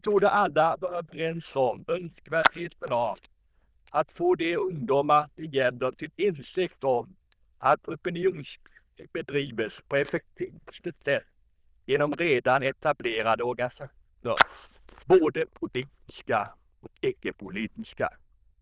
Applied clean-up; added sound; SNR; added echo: neural diffusion model UNIVERSE++.